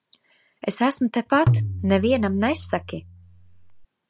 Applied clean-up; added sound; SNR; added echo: none; Tabla; 3 dB; none.